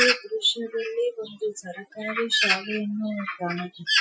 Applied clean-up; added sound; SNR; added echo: classical method Wiener filter.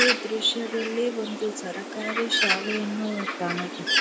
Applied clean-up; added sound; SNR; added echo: none; Bird; 0 dB; none.